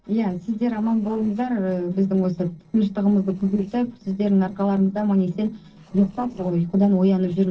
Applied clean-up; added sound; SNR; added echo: neural separator model SepFormer DNS4.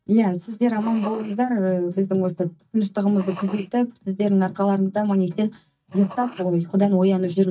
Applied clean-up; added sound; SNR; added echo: neural mask model DeepFilterNet 3.